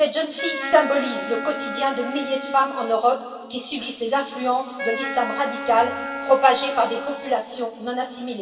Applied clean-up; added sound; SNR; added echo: none; Wind instrument, woodwind instrument; 9 dB; reverberation time 2.4 s.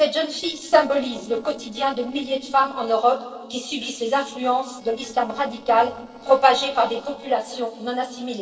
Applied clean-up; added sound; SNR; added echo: neural separator model SepFormer DNS4.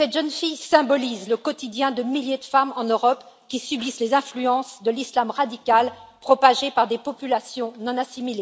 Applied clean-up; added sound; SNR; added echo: none; none; none; none.